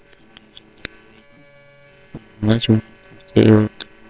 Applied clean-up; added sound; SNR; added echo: neural separator model SepFormer WHAMR!.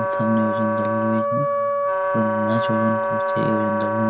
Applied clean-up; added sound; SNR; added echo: none; Wind instrument, woodwind instrument; -3 dB; reverberation time 2.4 s.